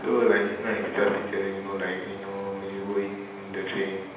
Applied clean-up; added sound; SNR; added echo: none; Stream; 16 dB; reverberation time 0.9 s.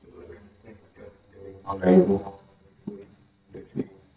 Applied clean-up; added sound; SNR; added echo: neural mask model DeepFilterNet 3.